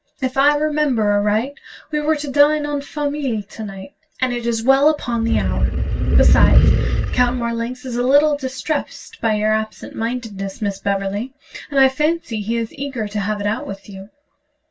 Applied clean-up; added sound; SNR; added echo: none; Animal; -5 dB; reverberation time 0.1 s.